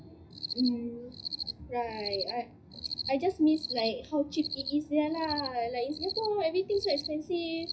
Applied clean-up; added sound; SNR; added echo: classical method WPE with log-MMSE.